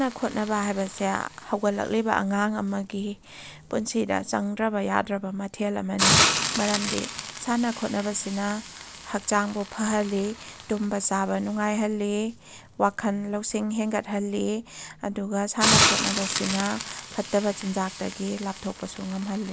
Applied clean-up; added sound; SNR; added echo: none; Hiss; 4 dB; none.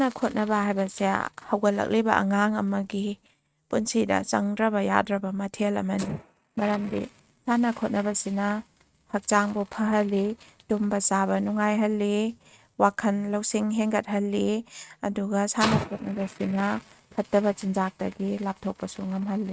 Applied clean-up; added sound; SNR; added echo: neural mask model RNNoise.